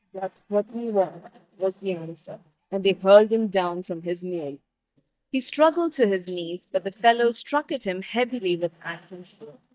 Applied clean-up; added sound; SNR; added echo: neural mask model DeepFilterNet 3.